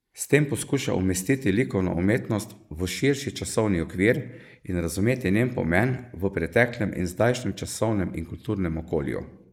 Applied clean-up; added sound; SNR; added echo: neural mask model Resemble Enhance denoiser.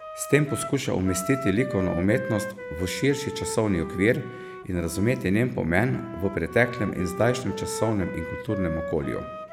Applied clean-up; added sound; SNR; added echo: none; Wind instrument, woodwind instrument; 10 dB; none.